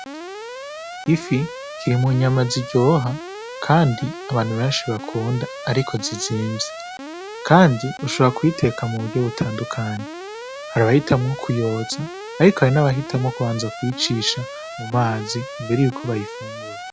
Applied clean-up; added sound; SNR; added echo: none; Alarm; 12 dB; none.